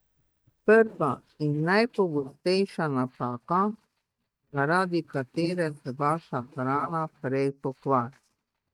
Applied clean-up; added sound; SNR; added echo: neural mask model DeepFilterNet 3.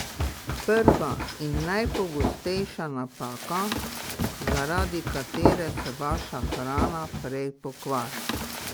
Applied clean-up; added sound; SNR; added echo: none; Run; -1 dB; none.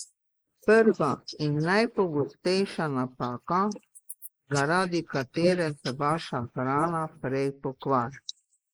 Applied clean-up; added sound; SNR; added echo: neural mask model Resemble Enhance denoiser.